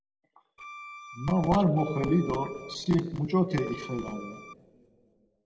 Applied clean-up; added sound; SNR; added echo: none; Bowed string instrument; 15 dB; reverberation time 1.8 s.